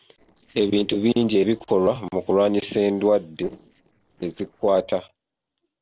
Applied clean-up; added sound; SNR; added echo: neural separator model SepFormer DNS4.